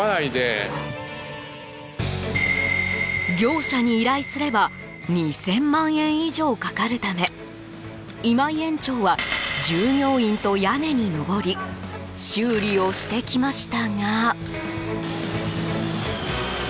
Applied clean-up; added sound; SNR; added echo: none; none; none; none.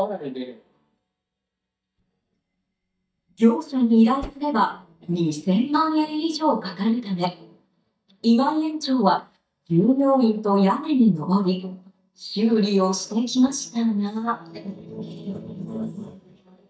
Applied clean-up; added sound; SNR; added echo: neural mask model DeepFilterNet 3.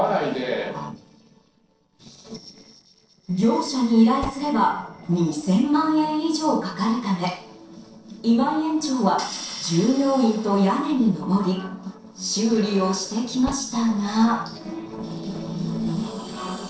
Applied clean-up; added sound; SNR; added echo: neural separator model SepFormer DNS4.